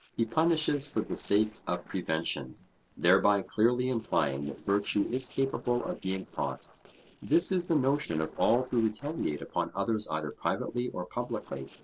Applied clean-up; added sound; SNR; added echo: neural separator model SepFormer DNS4.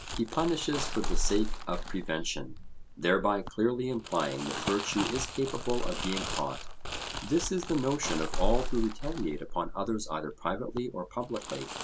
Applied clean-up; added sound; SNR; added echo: none; Crumpling, crinkling; 2 dB; none.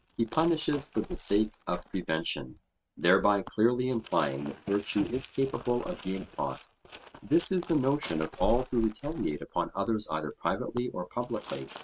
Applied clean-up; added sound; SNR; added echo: neural mask model RNNoise.